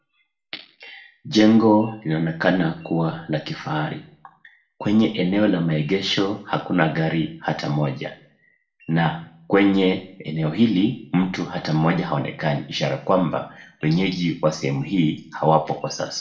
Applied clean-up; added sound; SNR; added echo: none; none; none; reverberation time 0.4 s.